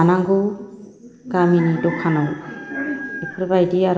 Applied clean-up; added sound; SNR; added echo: none; none; none; reverberation time 1.3 s.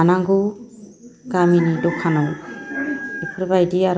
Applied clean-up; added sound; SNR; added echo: none; none; none; none.